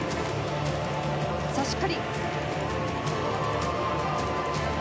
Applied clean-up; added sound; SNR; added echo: none; none; none; none.